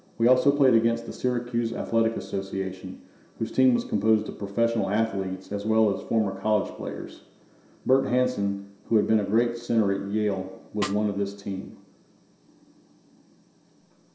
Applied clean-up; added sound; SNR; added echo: none; Snare drum; 13 dB; reverberation time 0.7 s.